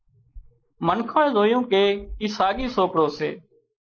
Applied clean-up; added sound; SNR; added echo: neural mask model Resemble Enhance denoiser.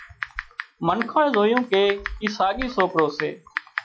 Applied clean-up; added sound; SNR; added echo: classical method log-MMSE.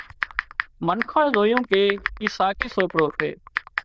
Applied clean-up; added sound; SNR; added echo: neural diffusion model UNIVERSE++.